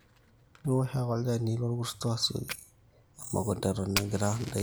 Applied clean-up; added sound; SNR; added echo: none; Fire; 13 dB; none.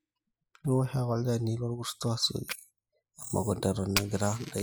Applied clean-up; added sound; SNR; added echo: classical method spectral subtraction.